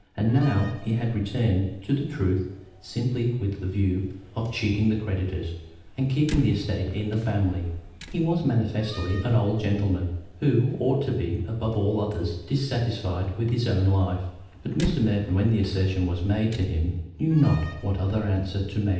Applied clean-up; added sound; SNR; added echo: none; Slam; 17 dB; reverberation time 0.8 s.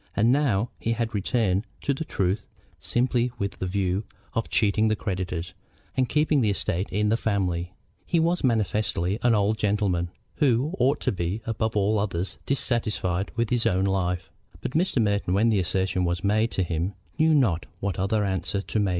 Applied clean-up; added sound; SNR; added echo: none; none; none; none.